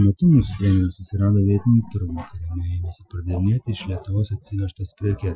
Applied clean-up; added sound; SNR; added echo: classical method Wiener filter.